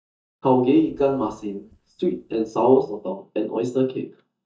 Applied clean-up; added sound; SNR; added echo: neural mask model DeepFilterNet 3.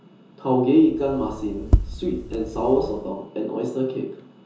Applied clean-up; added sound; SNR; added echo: none; Tap; 3 dB; reverberation time 0.6 s.